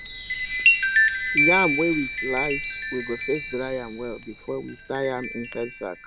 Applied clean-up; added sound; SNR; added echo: none; Chime; -4 dB; none.